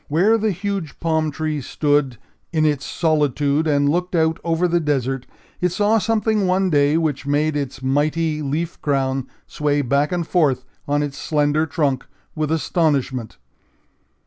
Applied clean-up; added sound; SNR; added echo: none; none; none; none.